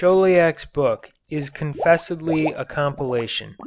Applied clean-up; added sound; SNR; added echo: none; Water / Liquid; 15 dB; none.